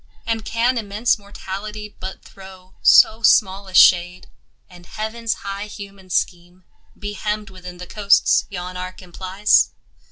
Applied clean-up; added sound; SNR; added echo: none; none; none; none.